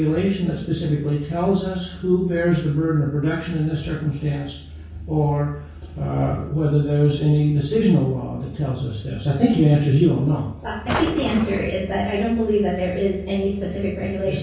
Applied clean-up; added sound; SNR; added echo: none; Drawer open or close; 8 dB; reverberation time 0.6 s.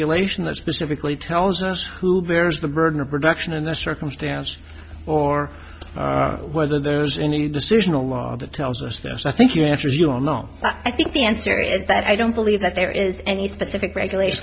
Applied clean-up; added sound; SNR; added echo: none; none; none; none.